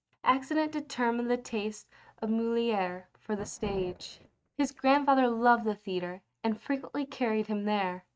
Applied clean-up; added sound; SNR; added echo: neural mask model RNNoise.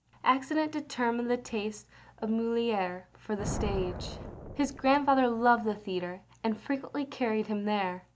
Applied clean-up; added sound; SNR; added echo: none; Thunder; 13 dB; none.